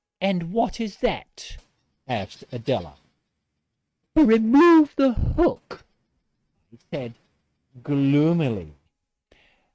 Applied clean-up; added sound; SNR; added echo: neural mask model RNNoise.